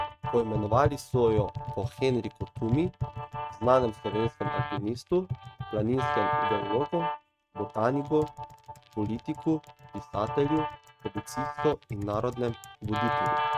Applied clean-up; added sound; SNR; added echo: neural mask model RNNoise.